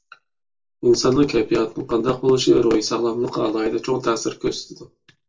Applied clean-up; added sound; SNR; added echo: none; none; none; reverberation time 0.2 s.